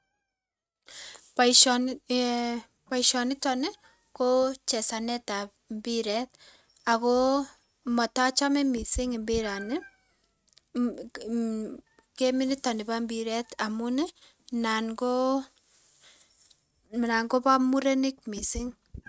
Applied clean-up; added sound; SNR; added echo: neural mask model RNNoise.